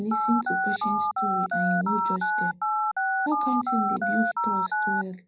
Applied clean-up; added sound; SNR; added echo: none; Telephone; -5 dB; reverberation time 0.4 s.